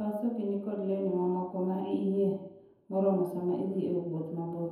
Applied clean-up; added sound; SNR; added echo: none; none; none; reverberation time 0.9 s.